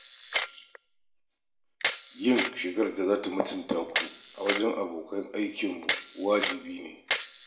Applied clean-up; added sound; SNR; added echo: none; Camera; 1 dB; reverberation time 0.6 s.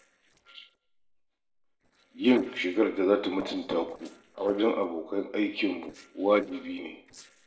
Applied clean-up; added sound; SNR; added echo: neural separator model SepFormer DNS4.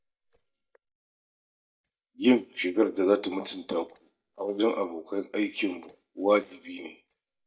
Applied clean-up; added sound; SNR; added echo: neural mask model DeepFilterNet 3.